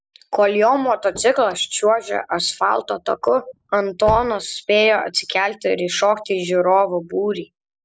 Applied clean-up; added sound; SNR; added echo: none; Slam / Car; 19 dB; none.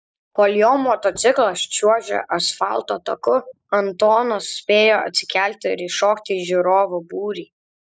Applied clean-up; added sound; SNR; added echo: neural mask model DeepFilterNet 3.